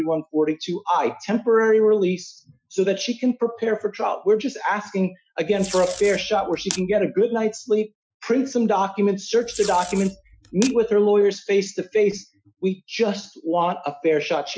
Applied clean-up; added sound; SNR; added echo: classical method Wiener filter.